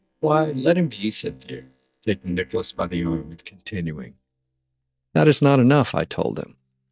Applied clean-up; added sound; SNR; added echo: neural mask model DeepFilterNet 3.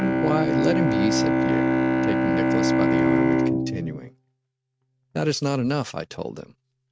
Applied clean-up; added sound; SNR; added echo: neural mask model RNNoise.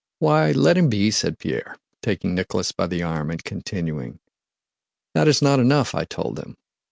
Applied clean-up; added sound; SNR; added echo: none; none; none; none.